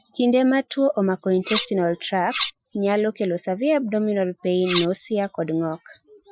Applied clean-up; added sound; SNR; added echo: classical method Wiener filter.